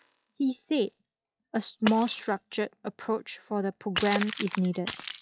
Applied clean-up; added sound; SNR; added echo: classical method log-MMSE.